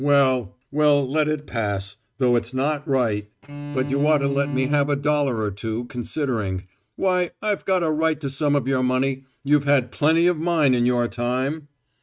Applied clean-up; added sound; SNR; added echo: neural mask model RNNoise.